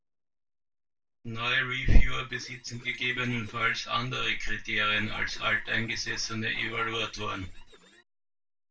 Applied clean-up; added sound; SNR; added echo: neural separator model SepFormer DNS4.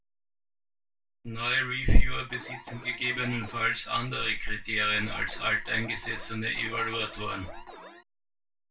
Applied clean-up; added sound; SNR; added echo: none; Alarm; 18 dB; reverberation time 0.2 s.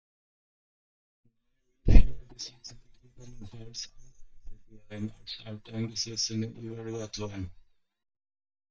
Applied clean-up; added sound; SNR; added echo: neural mask model DeepFilterNet 3.